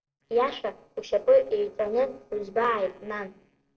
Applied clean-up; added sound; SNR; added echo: neural separator model SepFormer DNS4.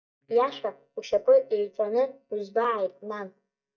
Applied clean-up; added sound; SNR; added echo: neural mask model DeepFilterNet 3.